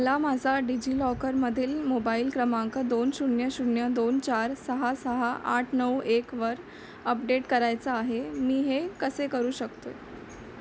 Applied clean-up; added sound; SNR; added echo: none; none; none; none.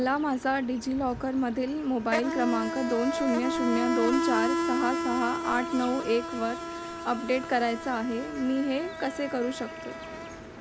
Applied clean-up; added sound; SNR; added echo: none; Insect; 4 dB; none.